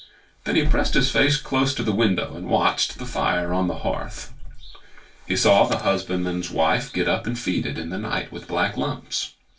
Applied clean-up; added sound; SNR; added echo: none; Printer; 12 dB; reverberation time 0.2 s.